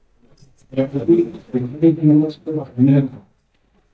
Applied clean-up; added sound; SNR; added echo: neural mask model DeepFilterNet 3.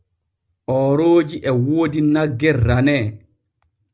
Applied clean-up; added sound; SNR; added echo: none; none; none; none.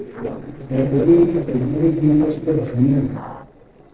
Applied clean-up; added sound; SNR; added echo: neural separator model SepFormer DNS4.